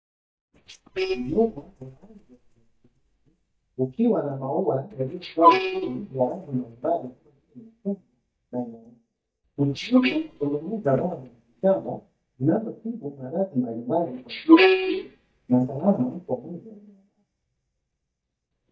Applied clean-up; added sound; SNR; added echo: neural mask model DeepFilterNet 3.